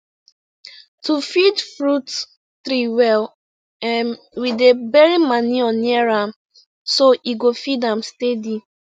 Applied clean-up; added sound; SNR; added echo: none; none; none; none.